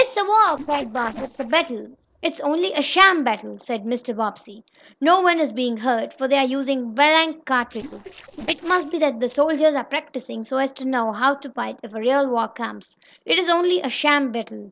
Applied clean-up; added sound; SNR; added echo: neural separator model SepFormer DNS4.